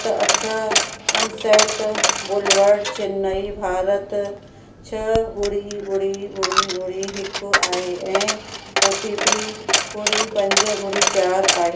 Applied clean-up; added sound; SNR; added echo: none; Coin (dropping); 0 dB; reverberation time 0.3 s.